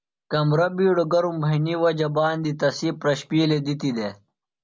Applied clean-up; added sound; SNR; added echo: none; none; none; none.